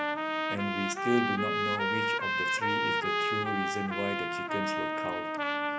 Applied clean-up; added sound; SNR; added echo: none; Trumpet; -5 dB; none.